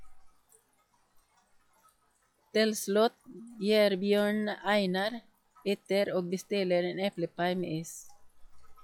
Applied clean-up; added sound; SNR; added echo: classical method log-MMSE.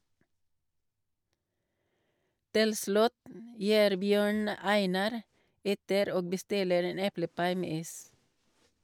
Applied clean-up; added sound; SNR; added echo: none; none; none; none.